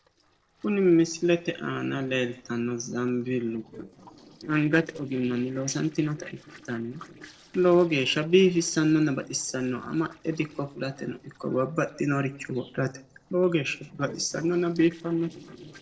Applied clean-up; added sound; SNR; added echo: neural separator model SepFormer DNS4.